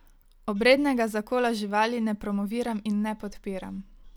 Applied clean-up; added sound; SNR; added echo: none; none; none; none.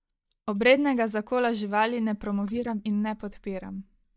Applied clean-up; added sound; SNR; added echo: neural mask model DeepFilterNet 3.